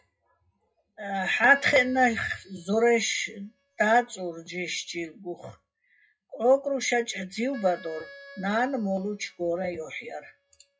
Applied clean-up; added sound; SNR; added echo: classical method WPE with log-MMSE.